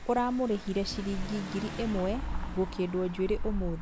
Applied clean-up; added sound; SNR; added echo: none; Engine / Car; 5 dB; none.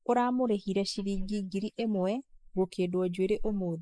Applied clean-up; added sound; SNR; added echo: neural mask model Resemble Enhance denoiser.